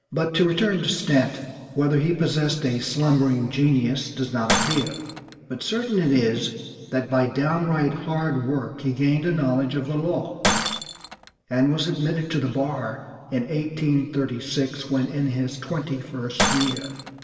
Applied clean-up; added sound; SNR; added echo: none; Shatter; 9 dB; reverberation time 2.0 s.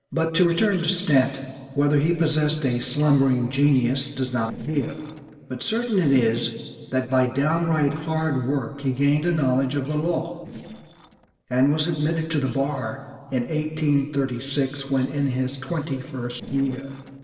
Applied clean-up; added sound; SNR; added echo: neural separator model SepFormer DNS4.